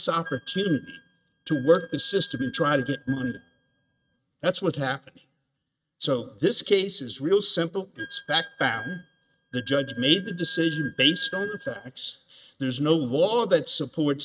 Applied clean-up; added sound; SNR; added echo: neural mask model RNNoise.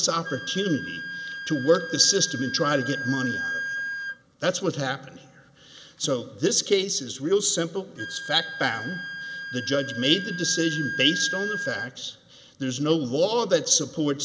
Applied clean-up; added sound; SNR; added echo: none; Wind instrument, woodwind instrument; 9 dB; none.